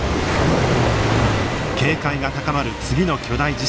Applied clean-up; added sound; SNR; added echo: none; none; none; none.